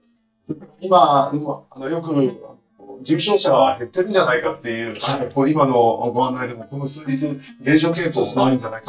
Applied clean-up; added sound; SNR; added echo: neural mask model DeepFilterNet 3.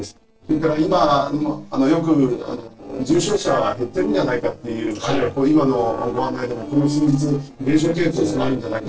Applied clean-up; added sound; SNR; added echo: neural separator model SepFormer DNS4.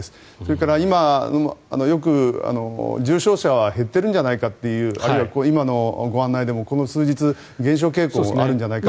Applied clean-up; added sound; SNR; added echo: none; none; none; none.